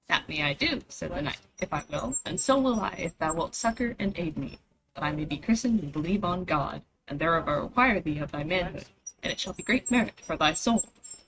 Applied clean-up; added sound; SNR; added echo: neural mask model RNNoise.